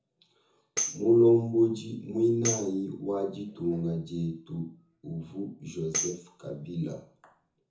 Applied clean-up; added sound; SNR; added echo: none; Tambourine; 9 dB; reverberation time 0.6 s.